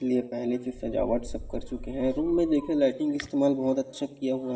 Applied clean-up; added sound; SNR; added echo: none; Wind; 12 dB; reverberation time 1.6 s.